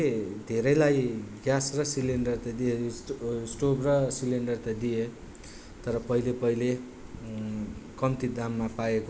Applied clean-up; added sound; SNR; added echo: none; Bass drum; 17 dB; none.